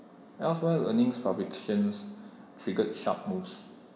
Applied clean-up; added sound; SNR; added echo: none; none; none; reverberation time 1.1 s.